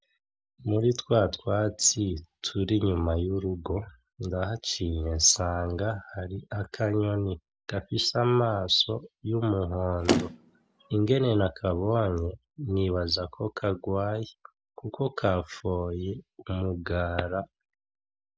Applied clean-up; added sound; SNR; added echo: none; Motor vehicle (road); 2 dB; none.